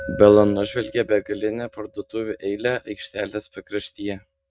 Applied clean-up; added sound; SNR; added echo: neural mask model RNNoise.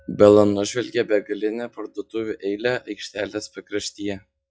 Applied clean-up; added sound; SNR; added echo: classical method log-MMSE.